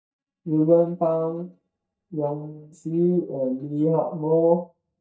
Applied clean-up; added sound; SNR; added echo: neural mask model DeepFilterNet 3.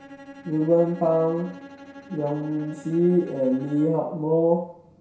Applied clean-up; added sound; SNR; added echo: none; Bowed string instrument; 20 dB; reverberation time 0.6 s.